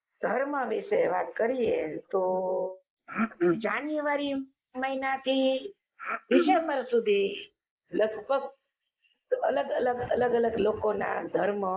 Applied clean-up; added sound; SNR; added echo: neural mask model Resemble Enhance denoiser.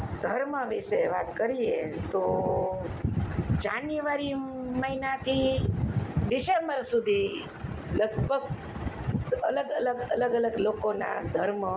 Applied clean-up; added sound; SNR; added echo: none; none; none; none.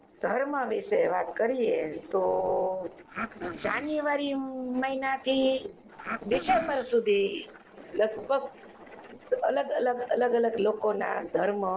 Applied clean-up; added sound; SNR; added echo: neural separator model SepFormer DNS4.